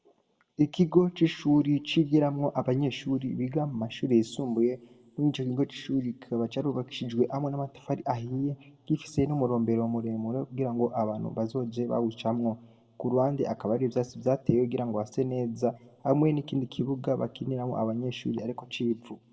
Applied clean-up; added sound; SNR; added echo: none; none; none; reverberation time 1.0 s.